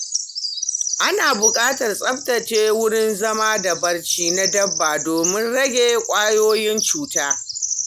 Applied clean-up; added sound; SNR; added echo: none; Bird vocalization, bird call, bird song; 5 dB; none.